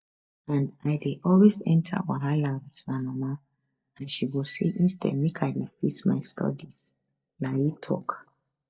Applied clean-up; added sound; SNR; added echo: neural mask model DeepFilterNet 3.